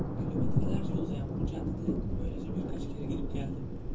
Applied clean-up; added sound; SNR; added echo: none; Thunder; -5 dB; reverberation time 0.2 s.